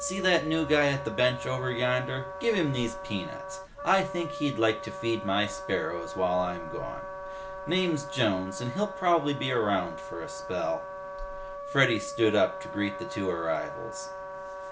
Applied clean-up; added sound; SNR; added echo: none; Wind instrument, woodwind instrument; 9 dB; none.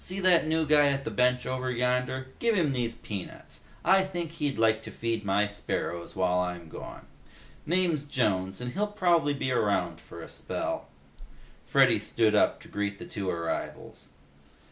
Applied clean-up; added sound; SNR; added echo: none; none; none; none.